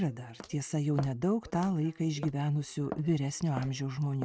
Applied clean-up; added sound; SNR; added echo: neural mask model RNNoise.